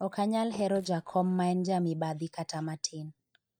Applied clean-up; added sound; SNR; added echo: neural mask model DeepFilterNet 3.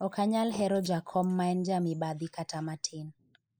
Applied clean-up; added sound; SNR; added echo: neural mask model Resemble Enhance denoiser.